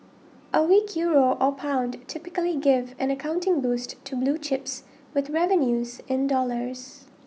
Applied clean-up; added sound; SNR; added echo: none; none; none; none.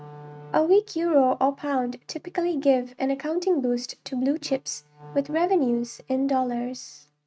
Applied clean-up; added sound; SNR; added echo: neural mask model RNNoise.